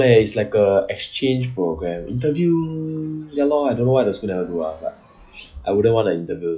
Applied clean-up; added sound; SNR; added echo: classical method log-MMSE.